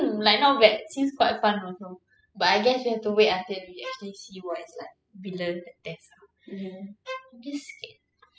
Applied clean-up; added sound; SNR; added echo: classical method spectral subtraction.